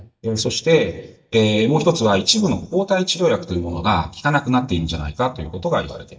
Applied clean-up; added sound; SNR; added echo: neural mask model DeepFilterNet 3.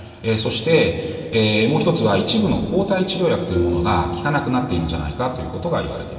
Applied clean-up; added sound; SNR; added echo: none; Marimba, xylophone; 13 dB; reverberation time 2.7 s.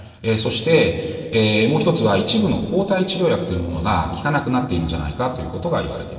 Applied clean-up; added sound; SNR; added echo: neural separator model SepFormer DNS4.